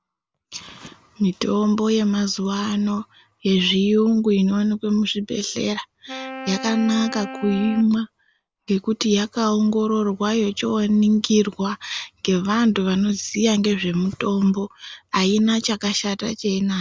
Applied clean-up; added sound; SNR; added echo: none; Wind instrument, woodwind instrument; 14 dB; none.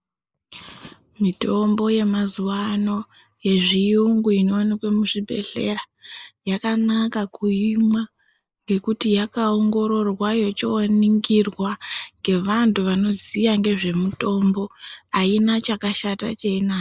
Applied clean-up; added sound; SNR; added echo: neural mask model Resemble Enhance denoiser.